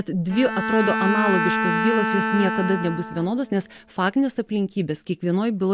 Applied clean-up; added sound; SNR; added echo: none; Bowed string instrument; 4 dB; none.